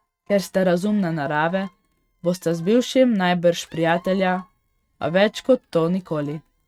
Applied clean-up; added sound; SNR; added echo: neural mask model RNNoise.